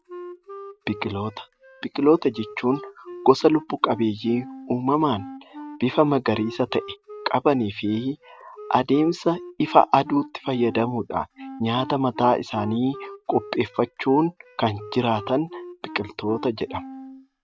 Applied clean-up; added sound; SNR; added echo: none; Wind instrument, woodwind instrument; 17 dB; none.